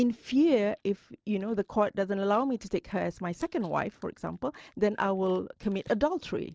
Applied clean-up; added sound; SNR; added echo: neural separator model SepFormer DNS4.